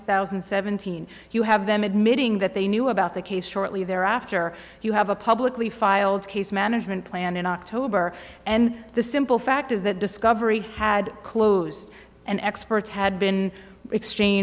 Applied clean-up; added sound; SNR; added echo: none; none; none; none.